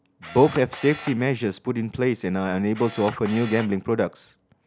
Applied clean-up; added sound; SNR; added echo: none; Camera; 14 dB; none.